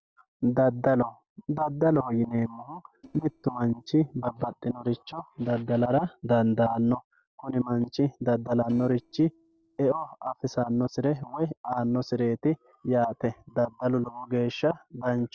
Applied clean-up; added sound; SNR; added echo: neural separator model SepFormer DNS4.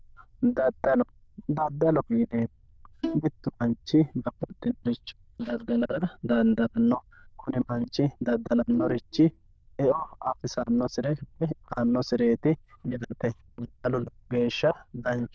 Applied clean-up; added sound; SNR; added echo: neural diffusion model UNIVERSE++.